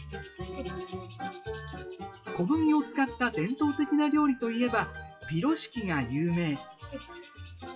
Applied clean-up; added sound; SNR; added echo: classical method WPE with log-MMSE.